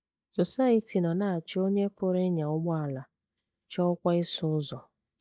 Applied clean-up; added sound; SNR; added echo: neural mask model DeepFilterNet 3.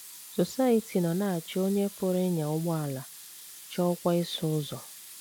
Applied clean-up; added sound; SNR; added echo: none; Sink (filling or washing) / Water tap, faucet; 17 dB; none.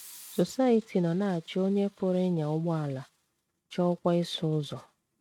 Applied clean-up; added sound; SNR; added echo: neural mask model RNNoise.